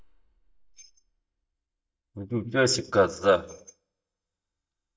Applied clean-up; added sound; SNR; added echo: neural mask model DeepFilterNet 3.